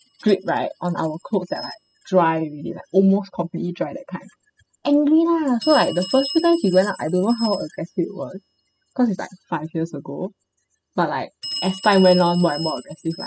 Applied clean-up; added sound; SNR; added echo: classical method spectral subtraction.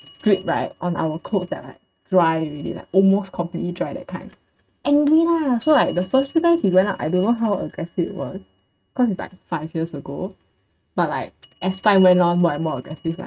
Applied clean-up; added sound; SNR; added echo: neural mask model RNNoise.